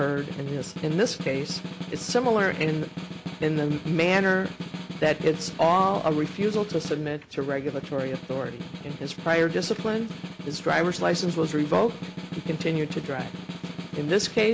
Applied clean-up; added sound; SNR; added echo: none; Snare drum; 10 dB; none.